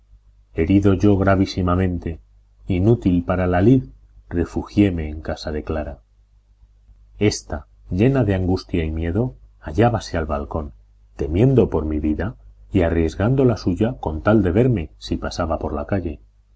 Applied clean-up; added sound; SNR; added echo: none; none; none; none.